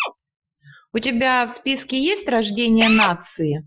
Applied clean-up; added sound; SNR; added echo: classical method Wiener filter.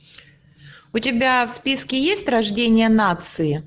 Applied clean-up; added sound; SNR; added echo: none; none; none; none.